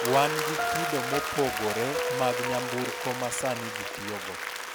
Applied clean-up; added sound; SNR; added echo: none; Applause / Crowd + Piano; 0 dB; none.